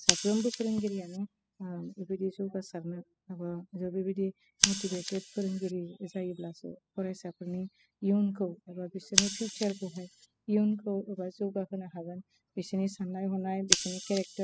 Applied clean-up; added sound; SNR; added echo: classical method spectral subtraction.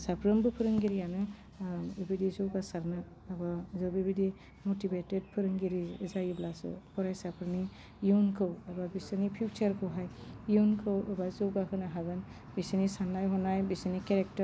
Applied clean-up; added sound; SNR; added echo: none; none; none; none.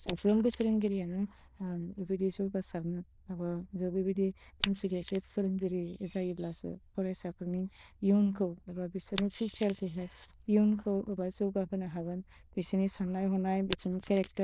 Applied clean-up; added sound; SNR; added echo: neural diffusion model UNIVERSE++.